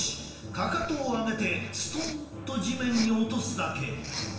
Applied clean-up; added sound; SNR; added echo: none; Respiratory sounds; 13 dB; reverberation time 1.1 s.